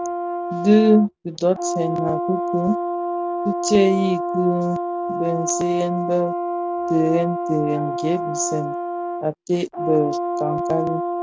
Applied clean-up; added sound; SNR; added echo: none; Brass instrument; 3 dB; none.